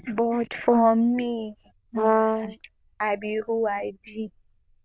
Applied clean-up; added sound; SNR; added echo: neural diffusion model UNIVERSE++.